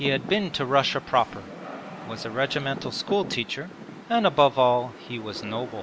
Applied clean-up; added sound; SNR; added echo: none; Rain; 13 dB; none.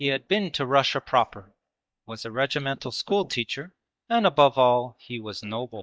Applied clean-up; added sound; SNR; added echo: neural mask model DeepFilterNet 3.